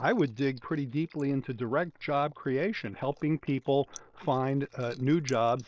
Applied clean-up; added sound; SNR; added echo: neural mask model Resemble Enhance denoiser.